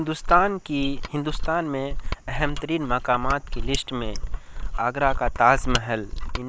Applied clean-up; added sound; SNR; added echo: neural mask model Resemble Enhance denoiser.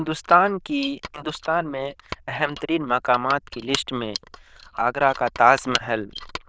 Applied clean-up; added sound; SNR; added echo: neural diffusion model UNIVERSE++.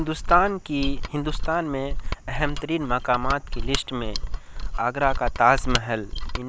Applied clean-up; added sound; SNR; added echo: none; Mechanisms; 2 dB; none.